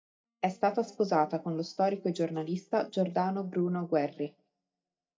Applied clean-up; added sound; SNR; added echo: neural mask model DeepFilterNet 3.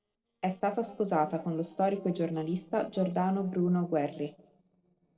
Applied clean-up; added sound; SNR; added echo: neural separator model SepFormer DNS4.